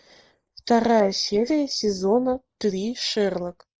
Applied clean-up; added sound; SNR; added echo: neural mask model Resemble Enhance denoiser.